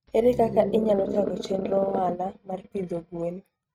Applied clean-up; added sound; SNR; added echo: neural mask model RNNoise.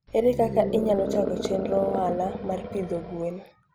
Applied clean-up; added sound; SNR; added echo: none; Animal; 5 dB; none.